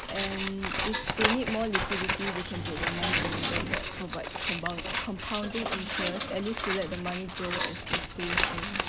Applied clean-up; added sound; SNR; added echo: none; Scissors + Coin (dropping); -3 dB; none.